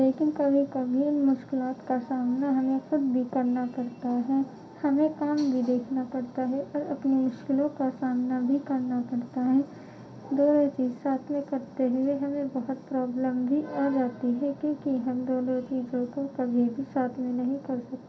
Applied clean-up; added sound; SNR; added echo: none; none; none; reverberation time 0.3 s.